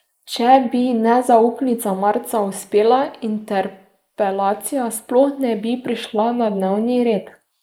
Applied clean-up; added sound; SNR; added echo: neural mask model Resemble Enhance denoiser.